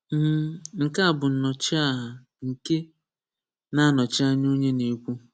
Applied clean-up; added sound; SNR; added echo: none; none; none; none.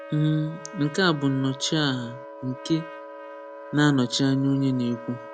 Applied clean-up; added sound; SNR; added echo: none; Wind instrument, woodwind instrument + Trumpet; 15 dB; none.